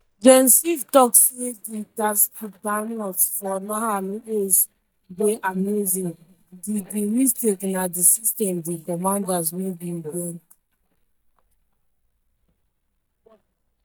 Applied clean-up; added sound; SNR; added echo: neural mask model DeepFilterNet 3.